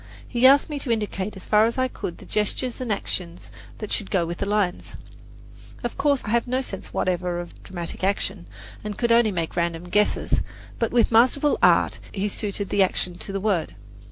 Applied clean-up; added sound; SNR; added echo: none; none; none; none.